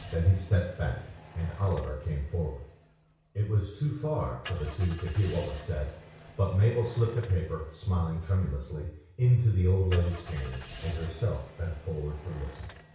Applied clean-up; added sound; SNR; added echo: none; Engine starting / Car; 19 dB; reverberation time 0.6 s.